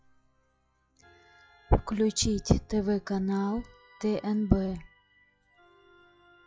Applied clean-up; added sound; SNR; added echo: classical method log-MMSE.